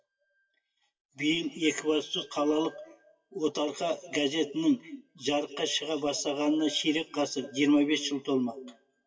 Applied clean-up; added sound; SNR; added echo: classical method WPE with log-MMSE.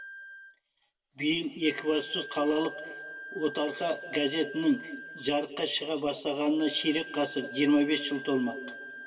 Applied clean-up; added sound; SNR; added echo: none; Wind instrument, woodwind instrument; 14 dB; reverberation time 2.0 s.